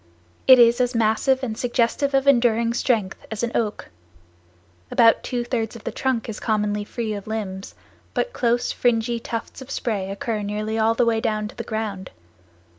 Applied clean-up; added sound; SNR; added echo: none; none; none; none.